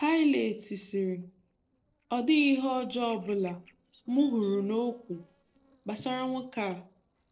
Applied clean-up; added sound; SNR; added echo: neural separator model SepFormer DNS4.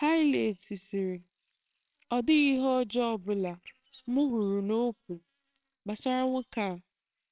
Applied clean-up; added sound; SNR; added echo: neural separator model SepFormer WHAMR!.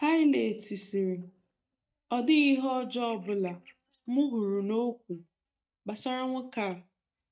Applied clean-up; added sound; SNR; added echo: neural mask model DeepFilterNet 3.